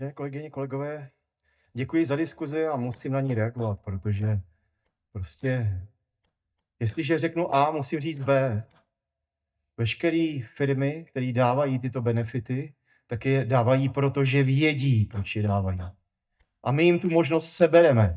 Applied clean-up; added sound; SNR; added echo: neural mask model DeepFilterNet 3.